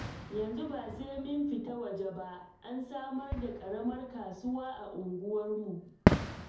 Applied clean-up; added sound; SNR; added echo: none; Fireworks; -1 dB; reverberation time 0.5 s.